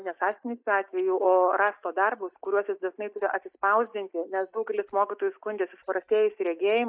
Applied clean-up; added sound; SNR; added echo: neural mask model DeepFilterNet 3.